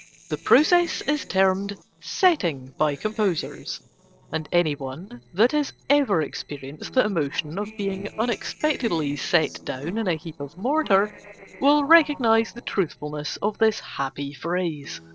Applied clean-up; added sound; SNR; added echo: neural separator model SepFormer DNS4.